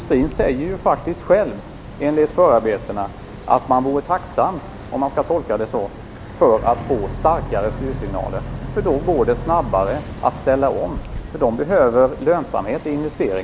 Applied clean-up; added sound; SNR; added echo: none; Boat, Water vehicle; 11 dB; none.